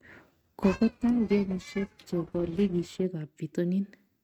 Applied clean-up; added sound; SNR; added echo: neural mask model RNNoise.